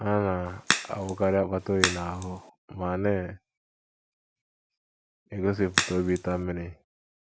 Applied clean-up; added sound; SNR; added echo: none; Crack; 1 dB; none.